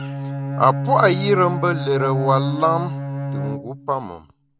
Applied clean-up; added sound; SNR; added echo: none; Bowed string instrument; 4 dB; none.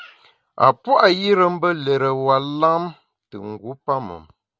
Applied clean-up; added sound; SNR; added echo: none; none; none; none.